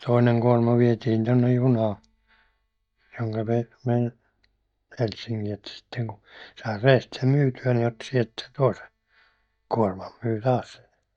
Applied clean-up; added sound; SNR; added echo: neural mask model DeepFilterNet 3.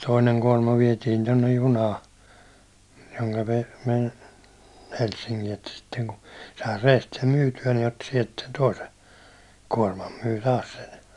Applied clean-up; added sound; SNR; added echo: none; none; none; none.